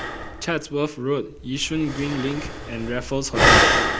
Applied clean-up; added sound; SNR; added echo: none; Breathing; -4 dB; none.